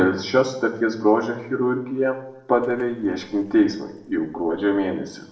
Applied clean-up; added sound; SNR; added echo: neural separator model SepFormer DNS4.